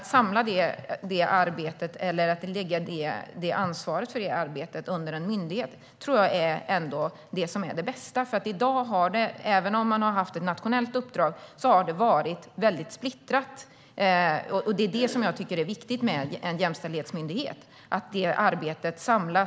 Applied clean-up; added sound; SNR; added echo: none; none; none; none.